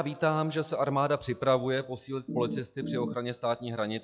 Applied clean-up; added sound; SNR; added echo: classical method log-MMSE.